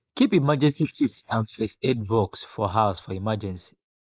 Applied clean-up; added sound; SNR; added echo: neural mask model Resemble Enhance denoiser.